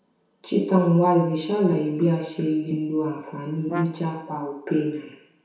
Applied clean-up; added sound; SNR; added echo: none; Brass instrument; 12 dB; reverberation time 0.7 s.